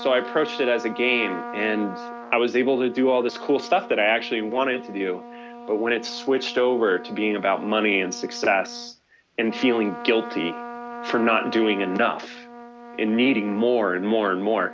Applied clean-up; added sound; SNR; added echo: none; Trumpet; 14 dB; none.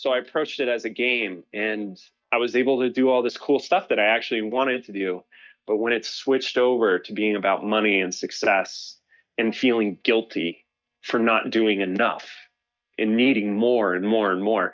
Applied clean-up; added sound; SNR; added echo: neural mask model DeepFilterNet 3.